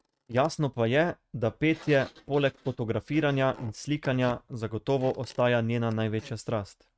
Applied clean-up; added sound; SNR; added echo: neural mask model RNNoise.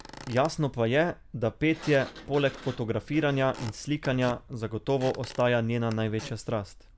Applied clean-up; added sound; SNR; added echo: none; Squeak / Wood + Sliding door; 18 dB; none.